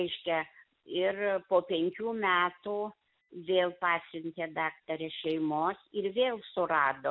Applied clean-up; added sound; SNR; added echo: none; none; none; none.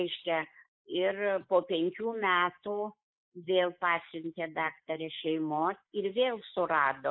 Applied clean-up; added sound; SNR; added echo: neural mask model Resemble Enhance denoiser.